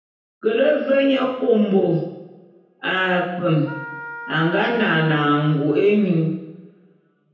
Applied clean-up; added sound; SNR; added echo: none; Wind instrument, woodwind instrument; 13 dB; reverberation time 0.9 s.